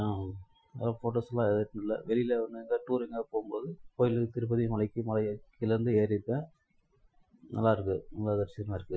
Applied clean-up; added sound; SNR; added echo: classical method Wiener filter.